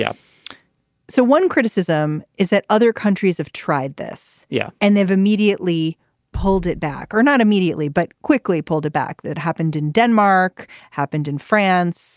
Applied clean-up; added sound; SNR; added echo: none; Bass drum; 17 dB; none.